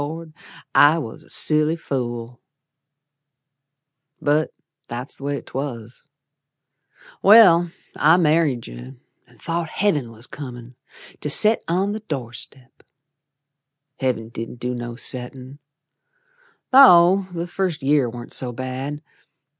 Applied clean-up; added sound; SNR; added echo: none; none; none; none.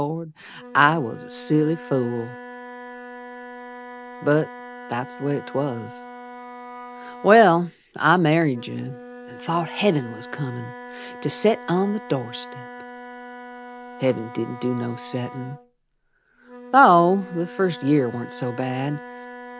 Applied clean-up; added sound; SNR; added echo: none; Wind instrument, woodwind instrument; 15 dB; none.